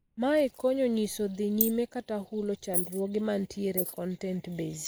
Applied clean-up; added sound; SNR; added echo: neural mask model Resemble Enhance denoiser.